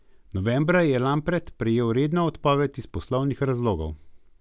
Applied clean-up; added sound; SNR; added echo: none; none; none; none.